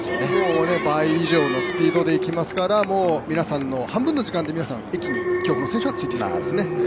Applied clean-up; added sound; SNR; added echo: none; Alarm; 4 dB; none.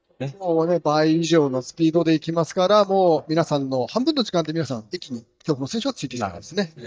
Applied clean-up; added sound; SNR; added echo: neural mask model DeepFilterNet 3.